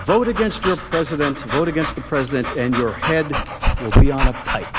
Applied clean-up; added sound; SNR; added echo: none; Dog / Breathing; -1 dB; none.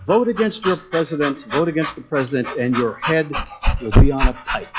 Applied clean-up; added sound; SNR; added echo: classical method log-MMSE.